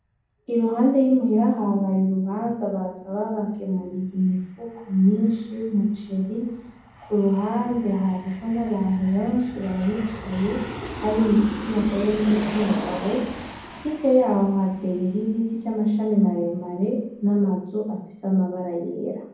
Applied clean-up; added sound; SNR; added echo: none; Aircraft; 15 dB; reverberation time 1.2 s.